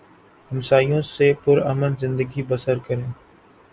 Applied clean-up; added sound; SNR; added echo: none; none; none; none.